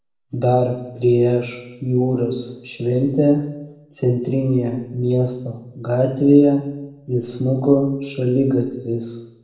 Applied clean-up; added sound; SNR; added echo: none; none; none; reverberation time 0.8 s.